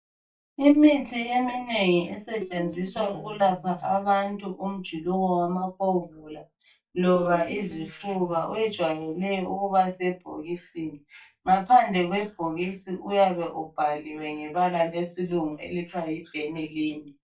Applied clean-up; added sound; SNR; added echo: neural mask model DeepFilterNet 3.